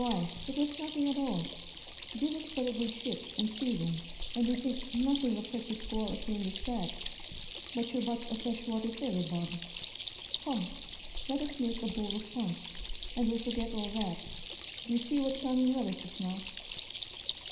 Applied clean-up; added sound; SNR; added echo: none; Stream; -4 dB; reverberation time 0.9 s.